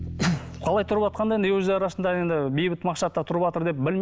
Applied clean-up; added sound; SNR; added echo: none; Bowed string instrument; 18 dB; none.